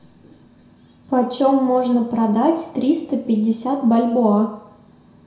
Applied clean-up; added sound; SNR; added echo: none; none; none; reverberation time 0.6 s.